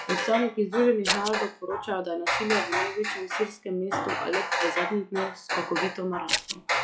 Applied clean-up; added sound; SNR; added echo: classical method log-MMSE.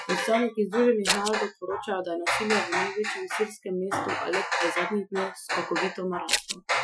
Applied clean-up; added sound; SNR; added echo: classical method Wiener filter.